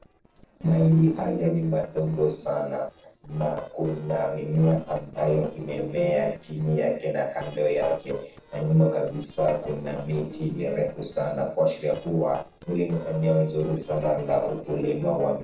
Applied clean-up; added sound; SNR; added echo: neural separator model SepFormer DNS4.